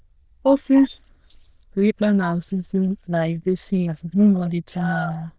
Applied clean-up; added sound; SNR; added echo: neural diffusion model UNIVERSE++.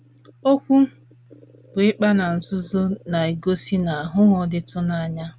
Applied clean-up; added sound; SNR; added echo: none; none; none; none.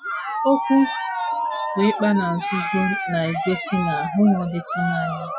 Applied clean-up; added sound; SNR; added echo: classical method Wiener filter.